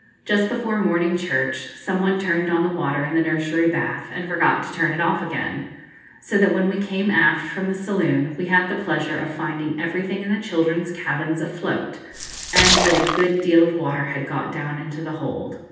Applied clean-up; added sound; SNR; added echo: none; Splash, splatter; -1 dB; reverberation time 0.9 s.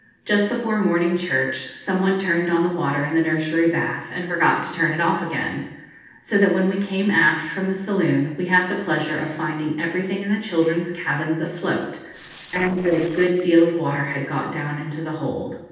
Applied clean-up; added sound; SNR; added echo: neural separator model SepFormer DNS4.